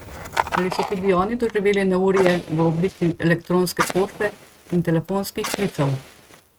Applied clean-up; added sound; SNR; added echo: neural mask model RNNoise.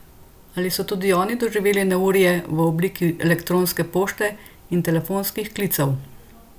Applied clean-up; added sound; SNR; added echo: none; none; none; none.